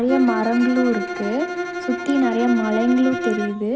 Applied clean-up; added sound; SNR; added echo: none; Bowed string instrument; 6 dB; none.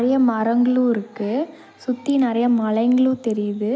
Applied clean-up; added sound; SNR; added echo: none; none; none; none.